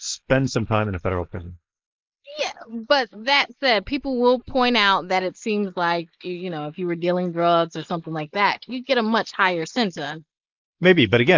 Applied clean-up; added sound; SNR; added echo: neural mask model Resemble Enhance denoiser.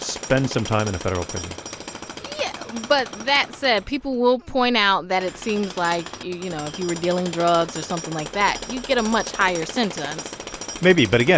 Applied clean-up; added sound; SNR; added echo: none; Tools; 13 dB; none.